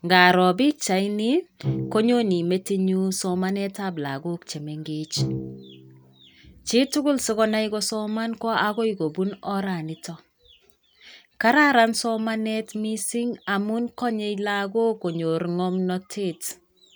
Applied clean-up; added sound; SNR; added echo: none; Bowed string instrument; 12 dB; none.